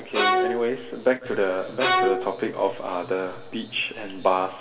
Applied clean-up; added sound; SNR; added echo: none; Bowed string instrument; -3 dB; reverberation time 2.7 s.